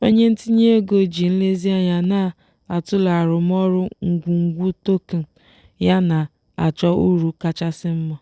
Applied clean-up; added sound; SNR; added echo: none; none; none; none.